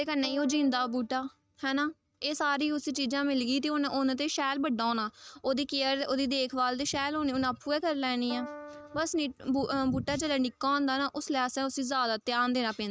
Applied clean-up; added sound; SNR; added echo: neural mask model RNNoise.